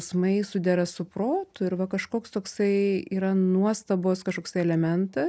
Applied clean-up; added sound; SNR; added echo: none; none; none; none.